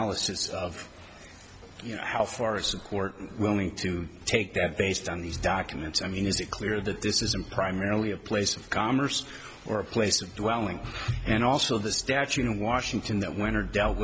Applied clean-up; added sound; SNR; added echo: none; none; none; none.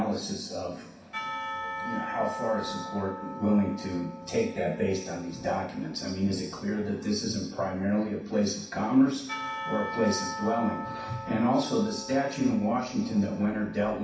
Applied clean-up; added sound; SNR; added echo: none; Church bell / Percussion; 11 dB; reverberation time 0.6 s.